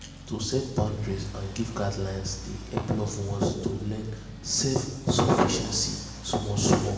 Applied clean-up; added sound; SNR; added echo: none; Accelerating, revving, vroom; 13 dB; reverberation time 1.0 s.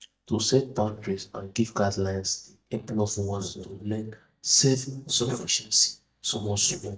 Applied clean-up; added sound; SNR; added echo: neural mask model DeepFilterNet 3.